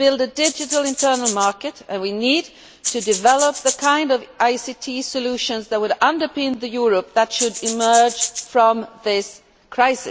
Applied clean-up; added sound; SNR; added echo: none; Rattle (instrument); 6 dB; none.